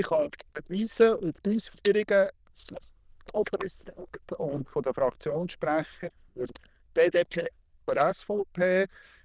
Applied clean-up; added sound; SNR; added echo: neural diffusion model UNIVERSE++.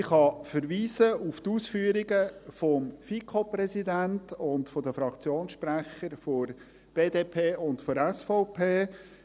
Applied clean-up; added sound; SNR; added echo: none; none; none; none.